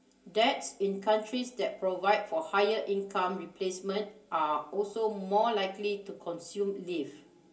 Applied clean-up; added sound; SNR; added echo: none; none; none; reverberation time 0.3 s.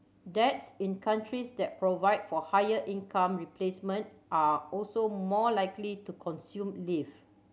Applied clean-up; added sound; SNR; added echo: none; none; none; none.